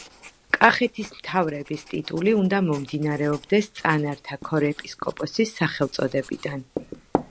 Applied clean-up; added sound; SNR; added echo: none; Writing; 14 dB; none.